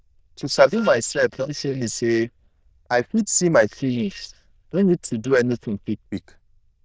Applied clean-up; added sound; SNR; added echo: neural diffusion model UNIVERSE++.